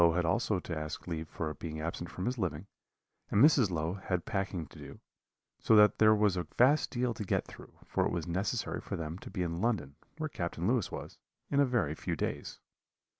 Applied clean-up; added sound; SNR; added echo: none; none; none; none.